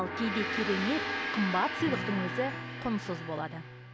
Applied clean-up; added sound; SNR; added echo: none; Gong; 4 dB; none.